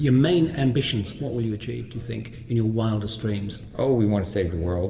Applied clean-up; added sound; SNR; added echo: none; none; none; reverberation time 1.5 s.